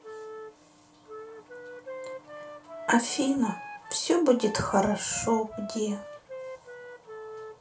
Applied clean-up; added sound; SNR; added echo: none; Wind instrument, woodwind instrument; 13 dB; reverberation time 0.3 s.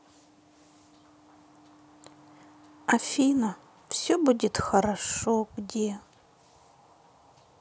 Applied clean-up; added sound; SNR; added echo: none; none; none; none.